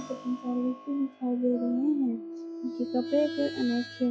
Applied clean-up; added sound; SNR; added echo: classical method log-MMSE.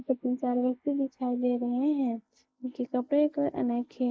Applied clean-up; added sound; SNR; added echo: neural mask model Resemble Enhance denoiser.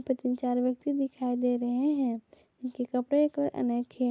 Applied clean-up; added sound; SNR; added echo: none; none; none; none.